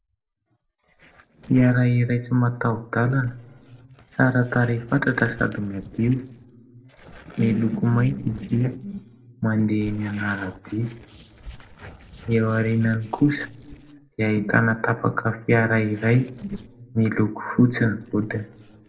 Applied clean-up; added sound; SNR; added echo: neural separator model SepFormer DNS4.